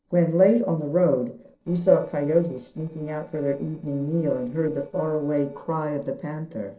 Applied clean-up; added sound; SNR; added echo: neural separator model SepFormer DNS4.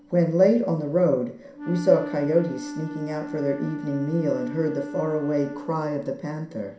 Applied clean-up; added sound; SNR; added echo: none; Wind instrument, woodwind instrument; 12 dB; reverberation time 0.5 s.